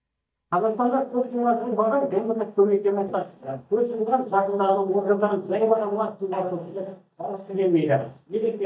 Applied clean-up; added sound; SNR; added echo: neural mask model DeepFilterNet 3.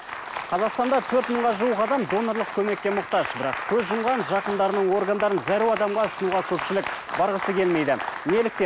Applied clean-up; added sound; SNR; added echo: none; none; none; none.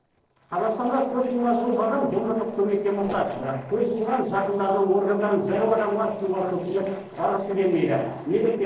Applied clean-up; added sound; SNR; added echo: neural separator model SepFormer DNS4.